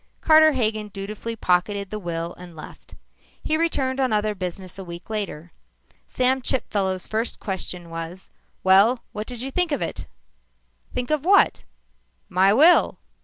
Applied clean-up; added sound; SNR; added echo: none; none; none; none.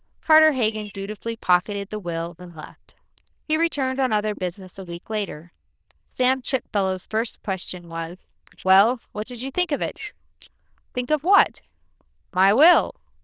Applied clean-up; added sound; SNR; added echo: neural diffusion model UNIVERSE++.